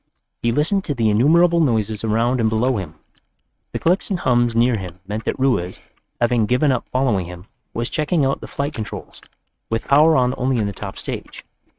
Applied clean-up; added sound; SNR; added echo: neural mask model RNNoise.